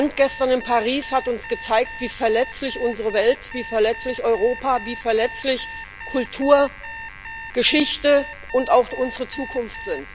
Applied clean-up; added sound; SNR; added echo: none; Alarm; 13 dB; none.